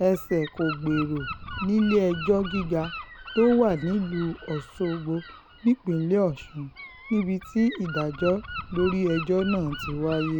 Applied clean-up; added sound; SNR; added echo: none; Gull, seagull / Wind; 13 dB; none.